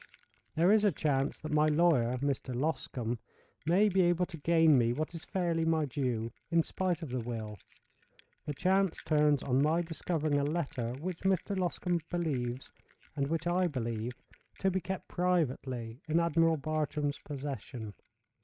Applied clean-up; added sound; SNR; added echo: neural mask model RNNoise.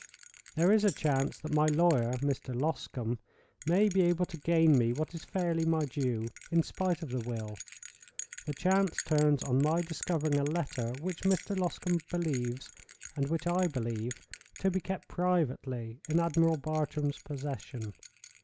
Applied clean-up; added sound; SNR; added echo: none; Tambourine + Bell; 18 dB; none.